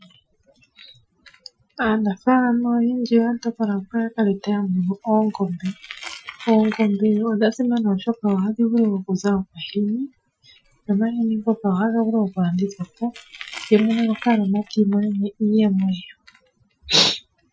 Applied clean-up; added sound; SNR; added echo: classical method Wiener filter.